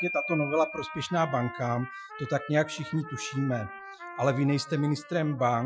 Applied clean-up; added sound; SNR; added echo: classical method Wiener filter.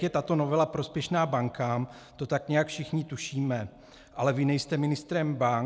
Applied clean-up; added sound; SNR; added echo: none; none; none; none.